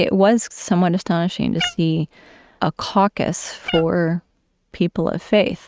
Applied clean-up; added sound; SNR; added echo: neural mask model RNNoise.